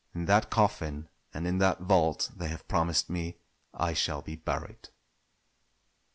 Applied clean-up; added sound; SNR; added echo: none; none; none; none.